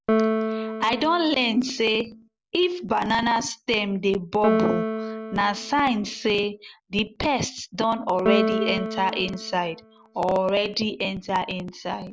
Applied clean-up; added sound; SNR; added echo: none; Piano; 4 dB; none.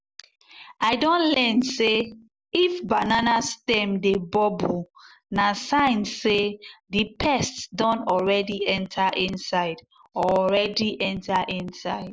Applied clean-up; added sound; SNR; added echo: none; none; none; none.